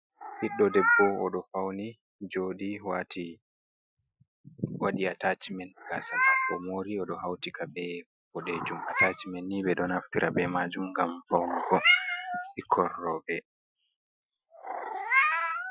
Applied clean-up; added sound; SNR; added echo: classical method Wiener filter.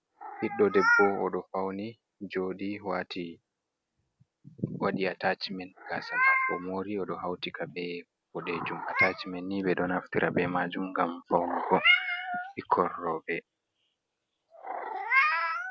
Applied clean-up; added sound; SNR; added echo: none; Meow; 1 dB; none.